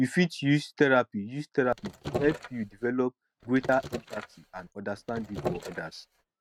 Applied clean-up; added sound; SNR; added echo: neural mask model RNNoise.